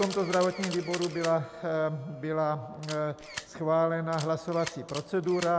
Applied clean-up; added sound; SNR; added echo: none; Camera; 14 dB; none.